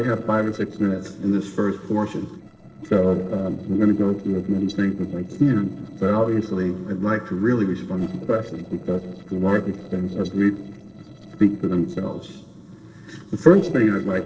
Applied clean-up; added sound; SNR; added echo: neural separator model SepFormer DNS4.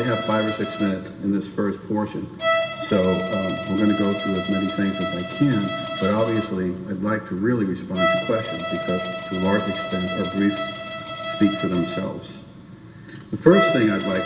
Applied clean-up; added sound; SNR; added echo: none; Bowed string instrument; 5 dB; reverberation time 1.6 s.